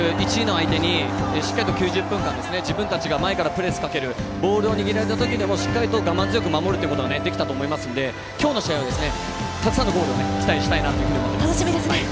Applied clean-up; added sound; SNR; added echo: none; Bowed string instrument; 5 dB; none.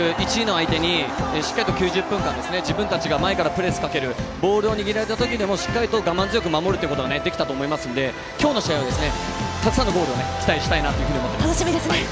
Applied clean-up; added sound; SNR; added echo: none; none; none; none.